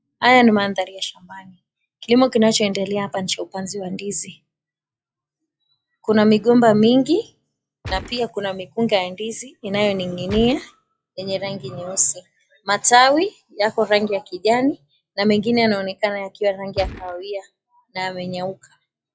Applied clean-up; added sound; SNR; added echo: classical method log-MMSE.